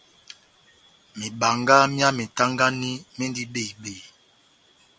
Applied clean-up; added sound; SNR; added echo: none; none; none; none.